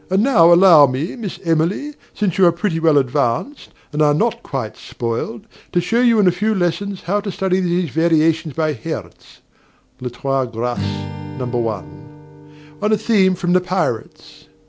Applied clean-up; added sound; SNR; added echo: none; Strum; 18 dB; none.